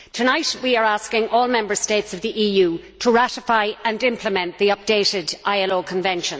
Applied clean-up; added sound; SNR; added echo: none; none; none; none.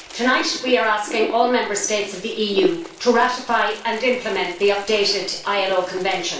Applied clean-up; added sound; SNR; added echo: none; Wind; 15 dB; reverberation time 0.3 s.